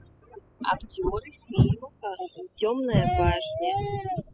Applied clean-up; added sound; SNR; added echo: classical method spectral subtraction.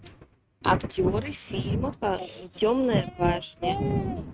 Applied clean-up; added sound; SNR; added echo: neural mask model RNNoise.